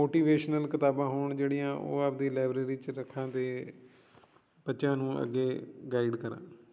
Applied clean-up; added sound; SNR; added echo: none; none; none; none.